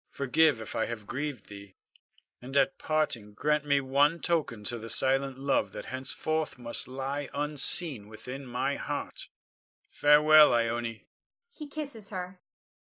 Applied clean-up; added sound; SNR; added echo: neural mask model Resemble Enhance denoiser.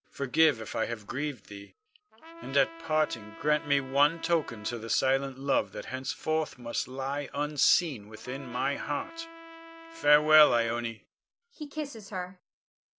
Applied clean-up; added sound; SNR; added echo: none; Trumpet; 16 dB; none.